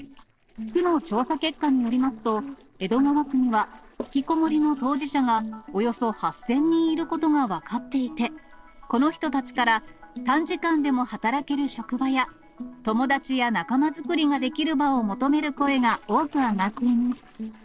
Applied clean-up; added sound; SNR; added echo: neural separator model SepFormer DNS4.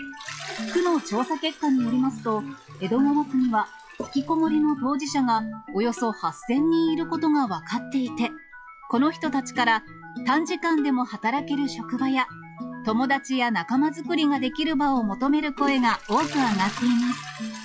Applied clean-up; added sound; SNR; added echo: classical method log-MMSE.